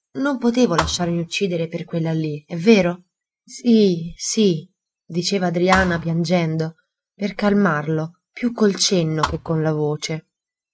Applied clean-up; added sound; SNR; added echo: neural mask model RNNoise.